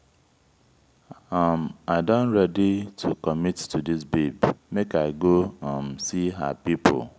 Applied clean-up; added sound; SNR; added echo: none; none; none; none.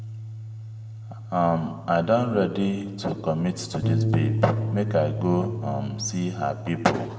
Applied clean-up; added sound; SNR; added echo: none; Bass guitar; 4 dB; reverberation time 1.1 s.